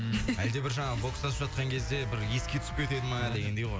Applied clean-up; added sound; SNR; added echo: none; Motorcycle; 14 dB; none.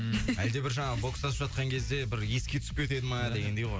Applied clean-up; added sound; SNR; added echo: none; none; none; none.